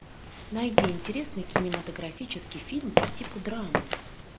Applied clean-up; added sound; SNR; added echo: none; Walk, footsteps; -2 dB; none.